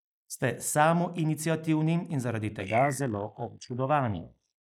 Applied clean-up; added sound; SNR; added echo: neural mask model Resemble Enhance denoiser.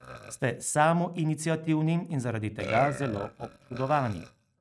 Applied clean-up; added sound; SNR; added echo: neural mask model RNNoise.